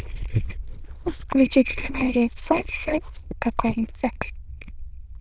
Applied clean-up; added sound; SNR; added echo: neural diffusion model UNIVERSE++.